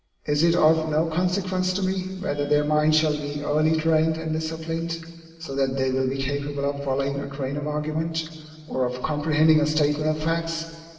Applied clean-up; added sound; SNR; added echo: none; none; none; reverberation time 2.0 s.